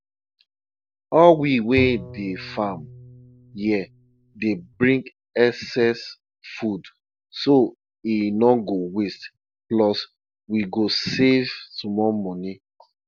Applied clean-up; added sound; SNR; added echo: none; Bowed string instrument; 14 dB; none.